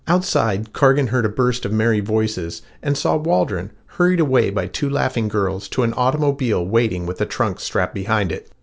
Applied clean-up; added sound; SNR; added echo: none; none; none; none.